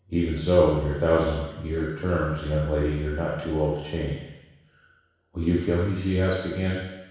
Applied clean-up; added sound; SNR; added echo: none; none; none; reverberation time 1.1 s.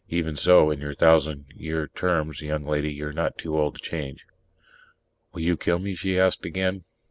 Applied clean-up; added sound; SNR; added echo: none; none; none; none.